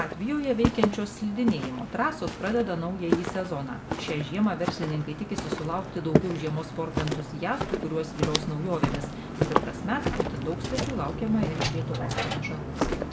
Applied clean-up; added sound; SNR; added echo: none; Walk, footsteps; 0 dB; reverberation time 0.4 s.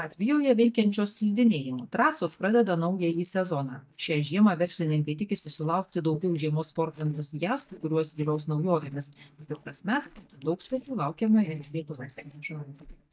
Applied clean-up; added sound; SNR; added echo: neural mask model DeepFilterNet 3.